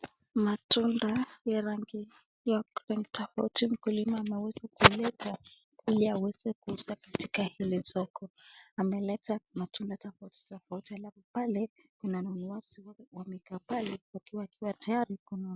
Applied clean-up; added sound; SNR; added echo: none; none; none; none.